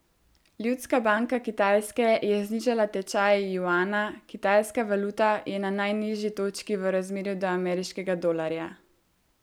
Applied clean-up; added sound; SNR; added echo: none; none; none; none.